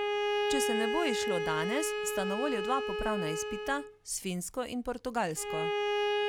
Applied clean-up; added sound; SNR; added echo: none; Bowed string instrument; -2 dB; none.